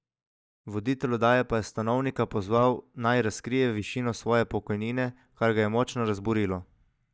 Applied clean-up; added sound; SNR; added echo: neural mask model DeepFilterNet 3.